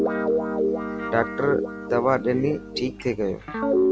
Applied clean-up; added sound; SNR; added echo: none; Guitar; -1 dB; none.